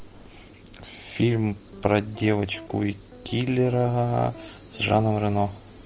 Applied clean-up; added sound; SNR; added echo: none; Guitar; 20 dB; none.